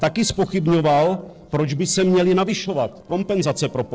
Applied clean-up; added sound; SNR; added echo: neural separator model SepFormer DNS4.